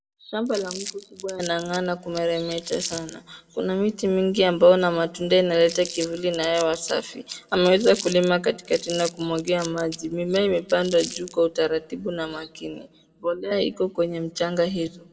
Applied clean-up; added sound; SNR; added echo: none; Crumpling, crinkling; 15 dB; reverberation time 0.4 s.